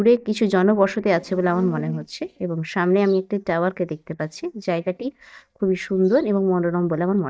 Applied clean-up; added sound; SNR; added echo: neural mask model DeepFilterNet 3.